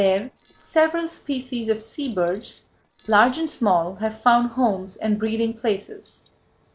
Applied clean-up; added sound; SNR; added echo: neural separator model SepFormer DNS4.